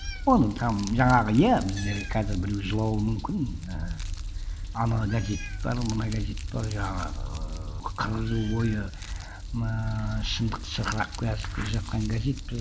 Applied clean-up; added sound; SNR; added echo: none; Meow + Crumpling, crinkling; 19 dB; none.